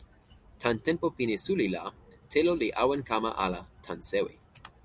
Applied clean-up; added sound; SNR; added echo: none; none; none; none.